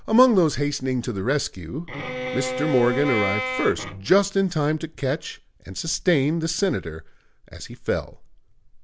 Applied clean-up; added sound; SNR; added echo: none; Bowed string instrument; 6 dB; none.